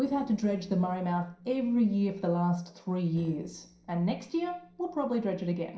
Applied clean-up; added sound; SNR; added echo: neural separator model SepFormer DNS4.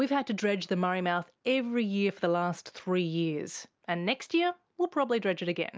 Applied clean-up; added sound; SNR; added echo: none; none; none; none.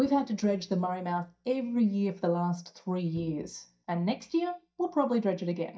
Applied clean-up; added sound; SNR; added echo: neural mask model DeepFilterNet 3.